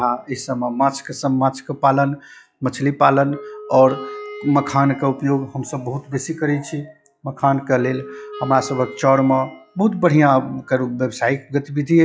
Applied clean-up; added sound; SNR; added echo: classical method log-MMSE.